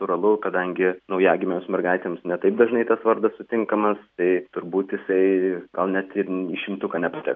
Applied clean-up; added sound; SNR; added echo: none; none; none; none.